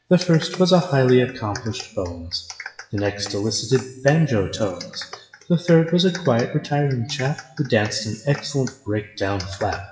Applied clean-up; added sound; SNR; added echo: classical method WPE with log-MMSE.